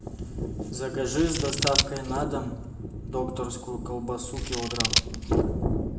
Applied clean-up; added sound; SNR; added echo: none; Scissors; 1 dB; reverberation time 0.7 s.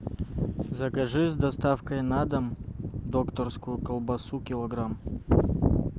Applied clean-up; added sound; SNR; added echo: none; none; none; none.